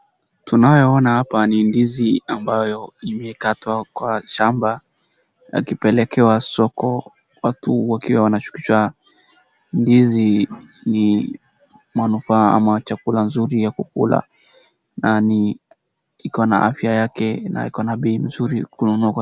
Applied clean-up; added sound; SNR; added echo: none; none; none; none.